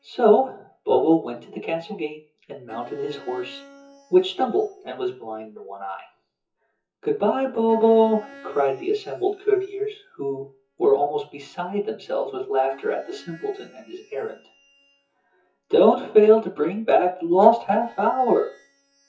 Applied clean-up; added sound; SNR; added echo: classical method WPE with log-MMSE.